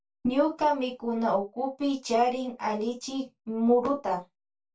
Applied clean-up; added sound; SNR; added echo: none; none; none; reverberation time 0.2 s.